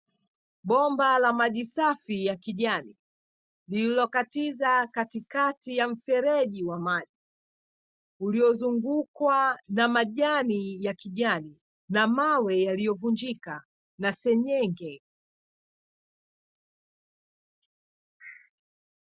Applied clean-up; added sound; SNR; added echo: none; none; none; none.